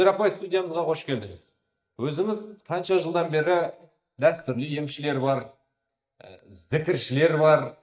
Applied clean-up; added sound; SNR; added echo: neural mask model DeepFilterNet 3.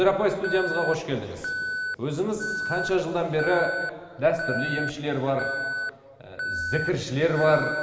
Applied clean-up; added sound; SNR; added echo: none; Alarm; 6 dB; reverberation time 2.1 s.